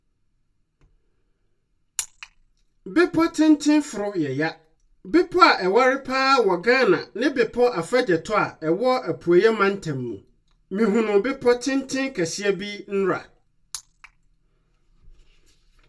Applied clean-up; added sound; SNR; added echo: none; none; none; reverberation time 0.2 s.